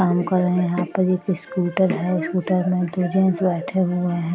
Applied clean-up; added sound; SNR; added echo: none; none; none; none.